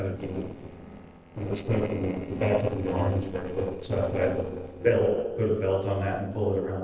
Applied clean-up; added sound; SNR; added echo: neural separator model SepFormer DNS4.